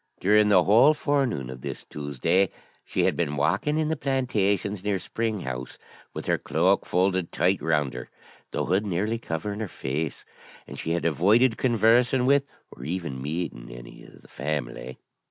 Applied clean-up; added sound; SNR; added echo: none; none; none; none.